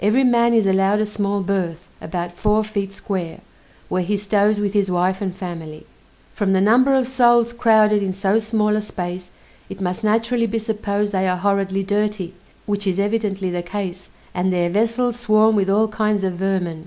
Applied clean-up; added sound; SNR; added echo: none; none; none; none.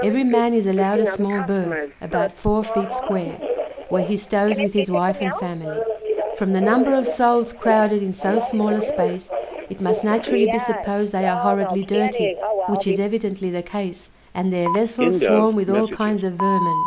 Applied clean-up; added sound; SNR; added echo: none; Telephone; 3 dB; none.